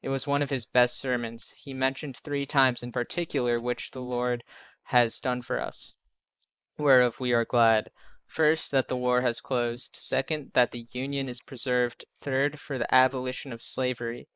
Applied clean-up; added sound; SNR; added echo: neural mask model Resemble Enhance denoiser.